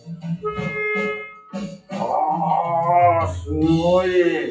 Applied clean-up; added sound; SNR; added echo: classical method WPE with log-MMSE.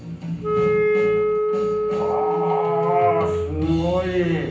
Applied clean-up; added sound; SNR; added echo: none; Wind instrument, woodwind instrument; -2 dB; reverberation time 0.6 s.